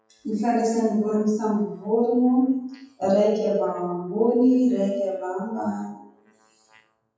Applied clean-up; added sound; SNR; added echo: classical method WPE with log-MMSE.